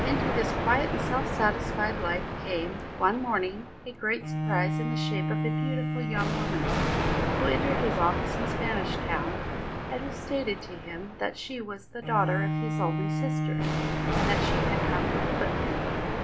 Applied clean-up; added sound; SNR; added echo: none; Bowed string instrument + Thunder; -3 dB; none.